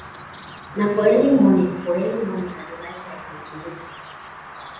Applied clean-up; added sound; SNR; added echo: none; Bird vocalization, bird call, bird song; 17 dB; reverberation time 0.8 s.